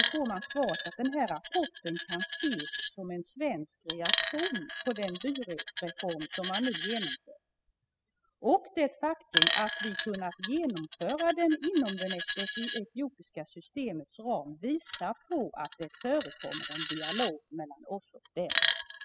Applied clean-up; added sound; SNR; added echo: classical method spectral subtraction.